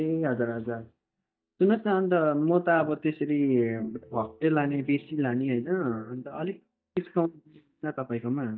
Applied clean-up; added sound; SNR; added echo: neural mask model DeepFilterNet 3.